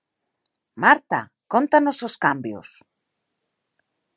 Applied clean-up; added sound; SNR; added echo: none; none; none; none.